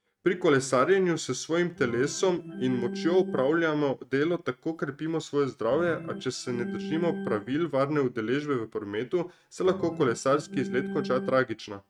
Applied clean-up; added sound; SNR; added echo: neural mask model RNNoise.